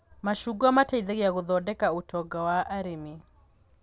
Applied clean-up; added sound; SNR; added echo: none; none; none; none.